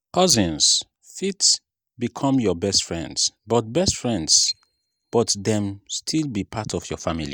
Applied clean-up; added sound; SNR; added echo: neural mask model DeepFilterNet 3.